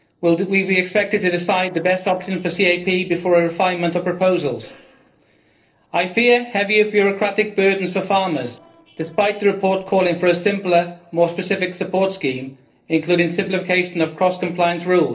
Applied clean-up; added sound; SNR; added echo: neural separator model SepFormer DNS4.